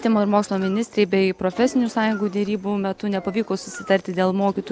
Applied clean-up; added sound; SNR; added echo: none; Engine + Mechanisms; 19 dB; none.